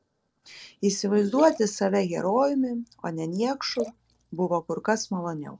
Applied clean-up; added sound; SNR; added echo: neural separator model SepFormer DNS4.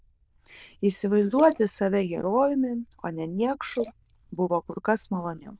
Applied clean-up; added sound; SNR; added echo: neural diffusion model UNIVERSE++.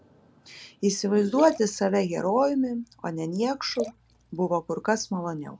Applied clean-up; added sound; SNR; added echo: none; Liquid; 17 dB; none.